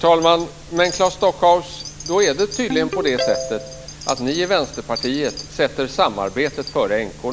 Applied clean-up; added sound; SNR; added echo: none; Ringtone + Wind chime; 11 dB; none.